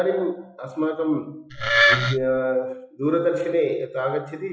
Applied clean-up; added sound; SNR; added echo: classical method log-MMSE.